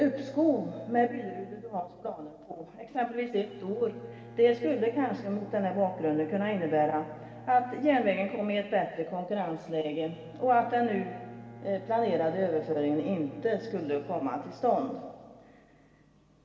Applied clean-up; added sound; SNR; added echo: none; Bowed string instrument; 20 dB; reverberation time 2.0 s.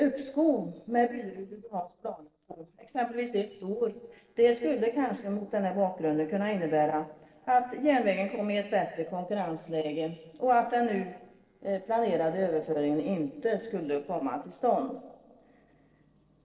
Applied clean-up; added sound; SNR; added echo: neural separator model SepFormer DNS4.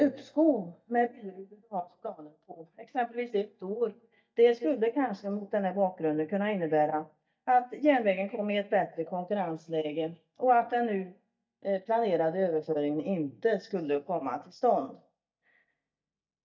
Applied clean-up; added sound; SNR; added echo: neural mask model DeepFilterNet 3.